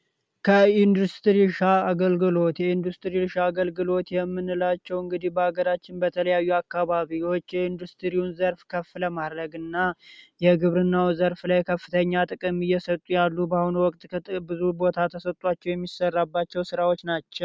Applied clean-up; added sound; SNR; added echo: none; none; none; none.